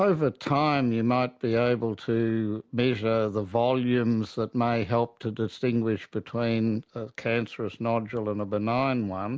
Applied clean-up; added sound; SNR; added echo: none; none; none; none.